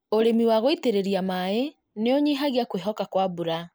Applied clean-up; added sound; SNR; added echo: neural mask model Resemble Enhance denoiser.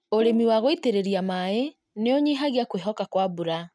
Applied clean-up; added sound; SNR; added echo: neural mask model RNNoise.